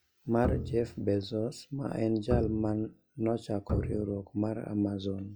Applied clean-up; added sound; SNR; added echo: classical method log-MMSE.